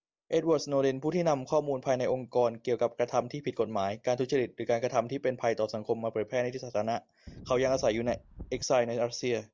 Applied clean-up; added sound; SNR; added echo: none; Wind; 16 dB; none.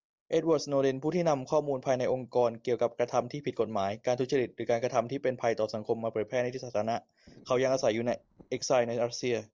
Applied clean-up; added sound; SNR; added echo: neural separator model SepFormer DNS4.